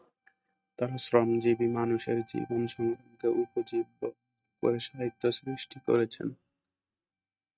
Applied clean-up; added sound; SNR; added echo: neural mask model RNNoise.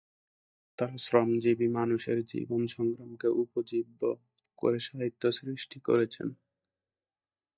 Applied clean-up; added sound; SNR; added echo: neural mask model DeepFilterNet 3.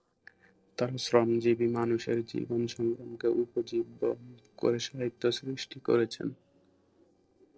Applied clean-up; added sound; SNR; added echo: neural separator model SepFormer DNS4.